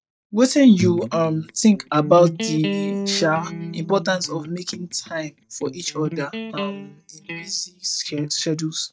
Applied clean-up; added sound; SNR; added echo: neural mask model DeepFilterNet 3.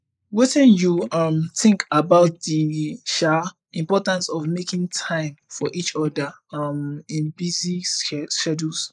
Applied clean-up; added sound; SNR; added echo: neural mask model Resemble Enhance denoiser.